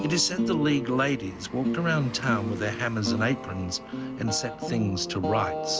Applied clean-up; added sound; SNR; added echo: none; Bus + Bowed string instrument; 20 dB; none.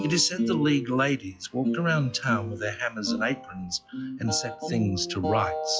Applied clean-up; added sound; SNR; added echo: classical method log-MMSE.